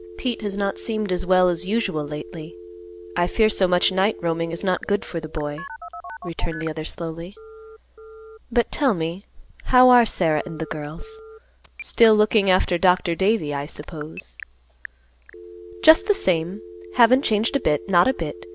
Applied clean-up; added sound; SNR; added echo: none; Telephone; 18 dB; none.